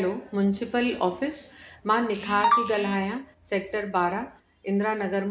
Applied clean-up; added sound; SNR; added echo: none; none; none; none.